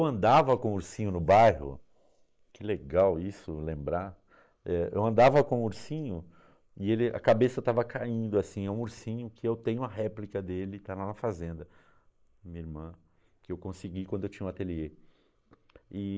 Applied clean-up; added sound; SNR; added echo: neural mask model Resemble Enhance denoiser.